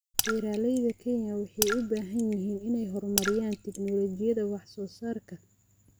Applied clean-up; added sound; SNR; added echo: none; Raindrop / Splash, splatter; 6 dB; none.